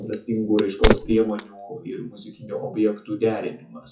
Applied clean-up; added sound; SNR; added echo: classical method WPE with log-MMSE.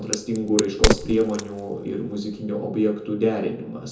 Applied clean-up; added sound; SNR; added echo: none; Crack; 3 dB; reverberation time 0.6 s.